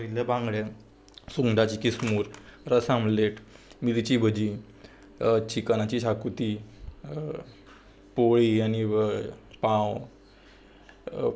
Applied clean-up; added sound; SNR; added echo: none; none; none; none.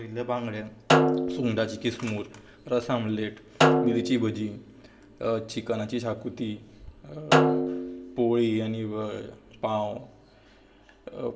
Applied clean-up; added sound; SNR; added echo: none; Snare drum; -3 dB; reverberation time 1.1 s.